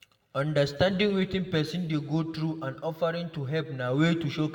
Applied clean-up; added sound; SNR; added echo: none; none; none; reverberation time 1.3 s.